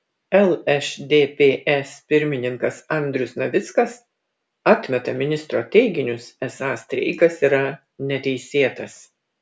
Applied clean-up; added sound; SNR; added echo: none; none; none; none.